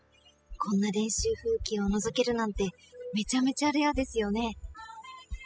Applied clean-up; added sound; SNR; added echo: classical method spectral subtraction.